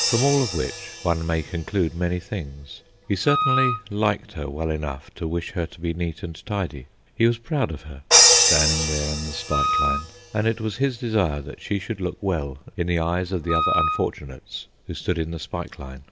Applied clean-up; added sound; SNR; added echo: none; Wind instrument, woodwind instrument + Crash cymbal; 1 dB; none.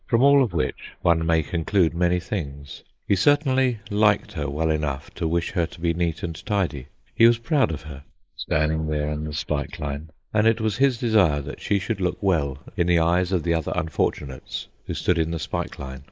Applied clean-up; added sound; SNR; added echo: neural mask model Resemble Enhance denoiser.